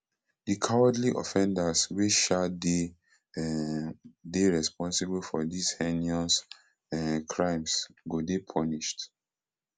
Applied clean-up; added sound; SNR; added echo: none; none; none; none.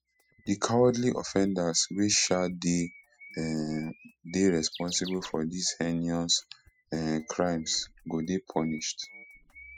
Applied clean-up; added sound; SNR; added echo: classical method spectral subtraction.